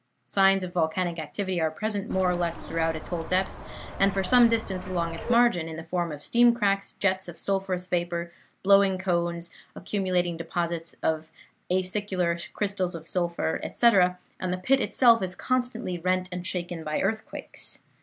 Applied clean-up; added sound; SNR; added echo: none; Bird; 10 dB; none.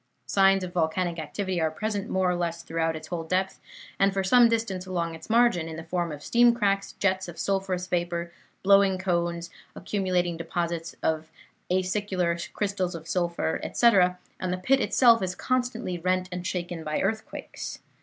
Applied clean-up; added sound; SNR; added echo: none; none; none; none.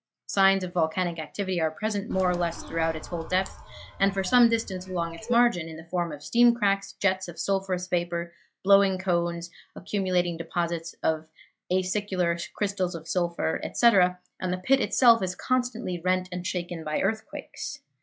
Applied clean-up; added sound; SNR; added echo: classical method log-MMSE.